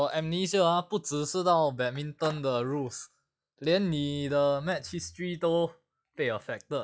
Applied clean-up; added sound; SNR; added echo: classical method log-MMSE.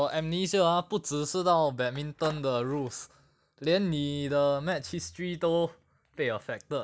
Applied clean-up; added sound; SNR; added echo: none; Skateboard; 17 dB; none.